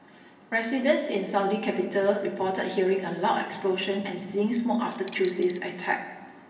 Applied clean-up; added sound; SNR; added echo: none; Coin (dropping); 16 dB; reverberation time 1.2 s.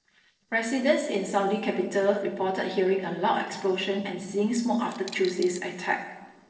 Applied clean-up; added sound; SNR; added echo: neural separator model SepFormer DNS4.